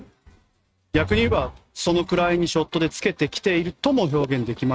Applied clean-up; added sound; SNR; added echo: neural mask model RNNoise.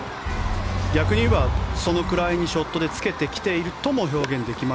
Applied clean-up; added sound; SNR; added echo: none; Traffic noise, roadway noise; 12 dB; none.